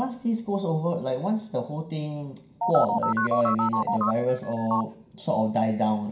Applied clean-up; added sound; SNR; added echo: none; Telephone; 1 dB; reverberation time 0.5 s.